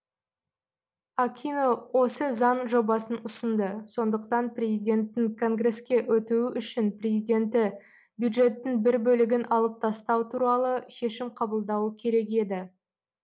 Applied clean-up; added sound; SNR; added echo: none; none; none; none.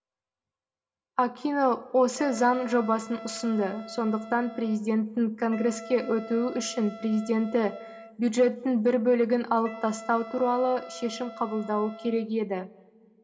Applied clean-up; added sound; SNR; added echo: none; Wind instrument, woodwind instrument; 17 dB; reverberation time 0.4 s.